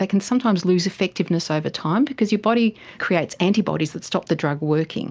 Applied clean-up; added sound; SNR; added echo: none; none; none; none.